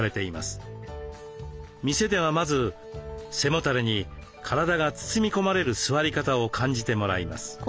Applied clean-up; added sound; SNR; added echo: none; none; none; none.